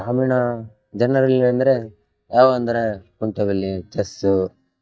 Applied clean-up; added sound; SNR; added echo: neural mask model DeepFilterNet 3.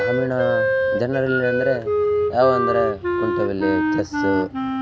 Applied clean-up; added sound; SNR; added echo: none; Wind instrument, woodwind instrument; -2 dB; none.